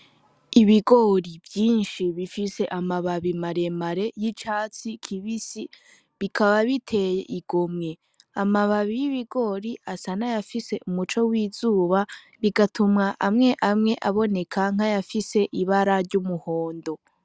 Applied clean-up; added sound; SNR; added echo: none; none; none; none.